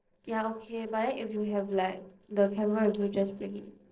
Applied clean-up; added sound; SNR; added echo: neural separator model SepFormer DNS4.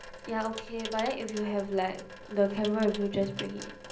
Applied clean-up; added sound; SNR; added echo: none; Sink (filling or washing) / Water tap, faucet; 13 dB; reverberation time 0.5 s.